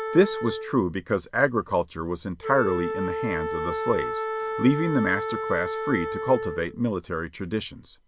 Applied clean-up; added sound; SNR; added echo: none; Wind instrument, woodwind instrument; 6 dB; none.